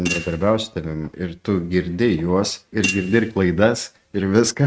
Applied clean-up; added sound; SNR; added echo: neural mask model RNNoise.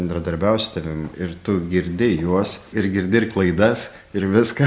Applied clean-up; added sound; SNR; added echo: none; none; none; none.